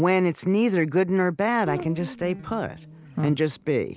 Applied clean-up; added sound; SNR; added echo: none; Guitar; 14 dB; none.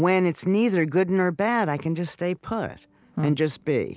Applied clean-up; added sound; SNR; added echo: none; none; none; none.